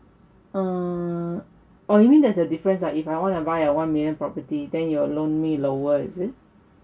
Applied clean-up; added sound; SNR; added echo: none; none; none; reverberation time 0.2 s.